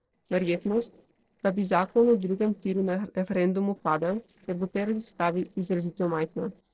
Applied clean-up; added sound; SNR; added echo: neural separator model SepFormer DNS4.